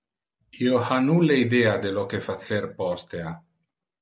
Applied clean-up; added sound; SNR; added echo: none; none; none; none.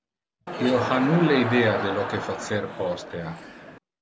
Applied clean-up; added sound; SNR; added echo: none; Crowd; 6 dB; none.